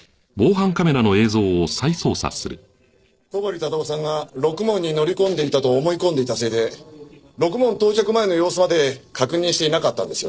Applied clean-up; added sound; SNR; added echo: neural separator model SepFormer DNS4.